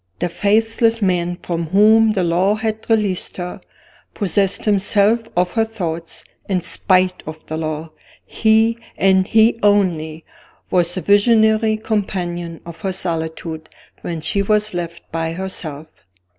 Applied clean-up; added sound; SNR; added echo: none; none; none; none.